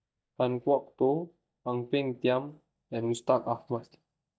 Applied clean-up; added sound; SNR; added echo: neural mask model DeepFilterNet 3.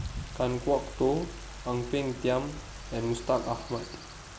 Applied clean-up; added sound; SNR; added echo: none; Stream / Chirp, tweet / Wind + Fill (with liquid) / Trickle, dribble / Sink (filling or washing); 12 dB; none.